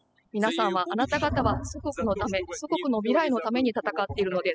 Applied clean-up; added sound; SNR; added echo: classical method spectral subtraction.